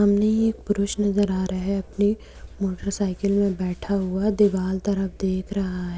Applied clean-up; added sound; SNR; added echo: none; none; none; none.